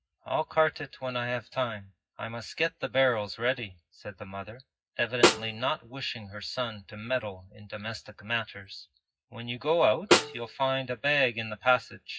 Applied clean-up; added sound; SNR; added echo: classical method WPE with log-MMSE.